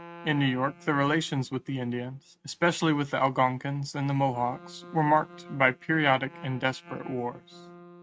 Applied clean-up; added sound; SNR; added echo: neural mask model RNNoise.